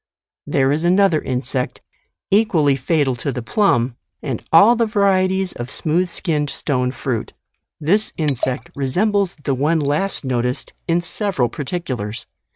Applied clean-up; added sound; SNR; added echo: neural mask model RNNoise.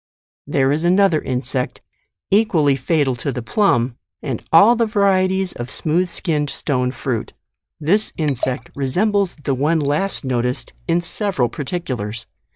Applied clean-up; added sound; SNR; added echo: neural mask model DeepFilterNet 3.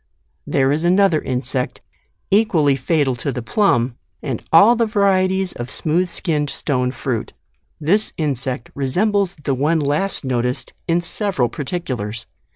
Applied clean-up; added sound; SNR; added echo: none; none; none; none.